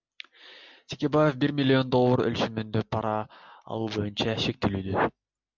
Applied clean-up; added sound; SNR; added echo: none; none; none; none.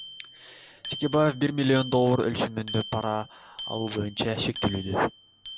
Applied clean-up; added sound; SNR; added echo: none; Bicycle bell; 15 dB; none.